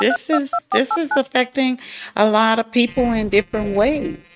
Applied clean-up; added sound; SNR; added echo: neural mask model RNNoise.